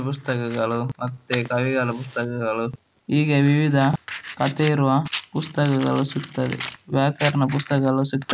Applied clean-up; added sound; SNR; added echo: none; Fire; 13 dB; none.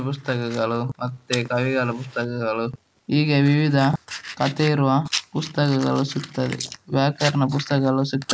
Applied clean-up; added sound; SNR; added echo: neural mask model Resemble Enhance denoiser.